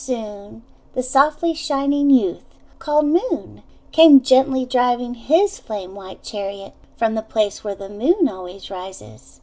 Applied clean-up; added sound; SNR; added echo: none; none; none; none.